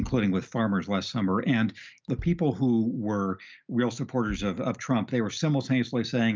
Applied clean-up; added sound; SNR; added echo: none; Bass drum; 20 dB; none.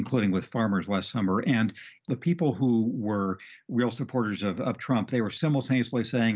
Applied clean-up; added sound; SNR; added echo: none; none; none; none.